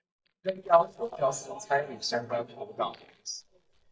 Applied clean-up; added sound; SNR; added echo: neural mask model DeepFilterNet 3.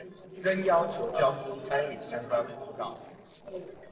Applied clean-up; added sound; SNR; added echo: neural separator model SepFormer DNS4.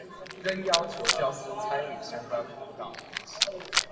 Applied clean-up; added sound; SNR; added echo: none; Rattle; -2 dB; reverberation time 1.8 s.